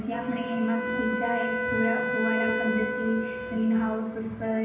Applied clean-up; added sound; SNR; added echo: none; Wind instrument, woodwind instrument; 3 dB; reverberation time 0.9 s.